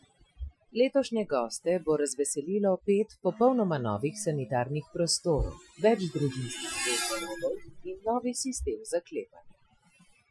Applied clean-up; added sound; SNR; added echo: classical method Wiener filter.